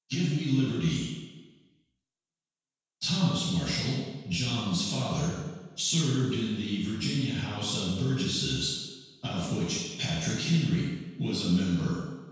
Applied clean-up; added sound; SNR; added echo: none; none; none; reverberation time 1.2 s.